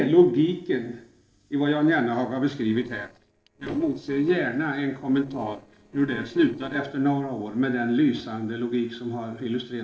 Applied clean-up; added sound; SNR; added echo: neural separator model SepFormer DNS4.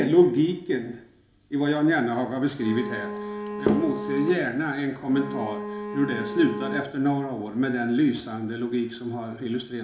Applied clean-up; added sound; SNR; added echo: none; Bowed string instrument; 8 dB; reverberation time 0.5 s.